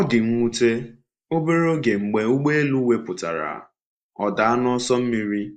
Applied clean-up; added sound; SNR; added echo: neural mask model Resemble Enhance denoiser.